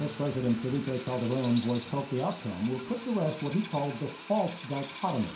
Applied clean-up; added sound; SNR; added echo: none; Drill; 14 dB; reverberation time 0.5 s.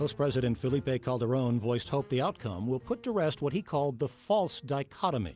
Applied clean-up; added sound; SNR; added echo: none; none; none; none.